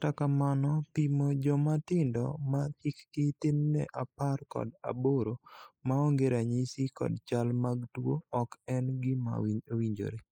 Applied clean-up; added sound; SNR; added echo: neural mask model Resemble Enhance denoiser.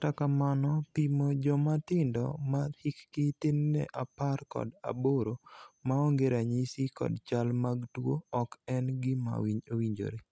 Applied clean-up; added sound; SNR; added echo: none; none; none; none.